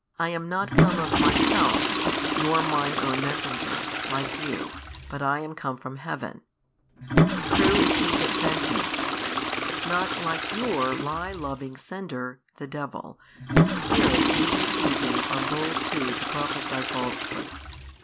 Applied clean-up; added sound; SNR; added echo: none; Toilet flush / Water; -4 dB; none.